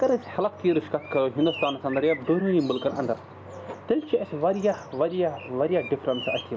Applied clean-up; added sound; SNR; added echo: none; Bird; 16 dB; none.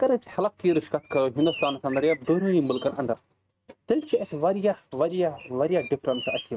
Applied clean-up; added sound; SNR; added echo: neural mask model RNNoise.